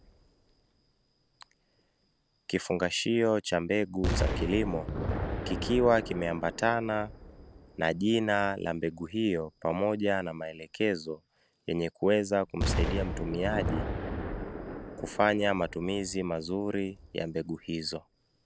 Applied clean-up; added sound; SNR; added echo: none; Explosion; 7 dB; none.